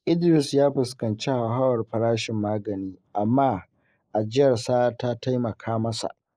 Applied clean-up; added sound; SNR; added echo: neural mask model Resemble Enhance denoiser.